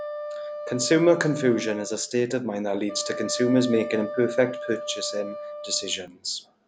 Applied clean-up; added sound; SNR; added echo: none; Wind instrument, woodwind instrument; 10 dB; none.